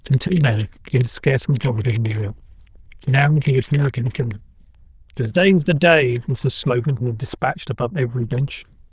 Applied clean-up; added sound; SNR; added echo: neural diffusion model UNIVERSE++.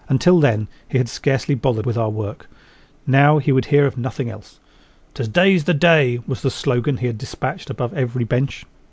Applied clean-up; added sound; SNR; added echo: none; none; none; none.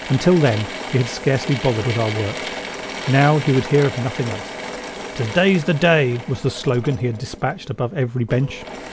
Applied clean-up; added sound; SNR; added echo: none; Drill / Mechanisms; 11 dB; none.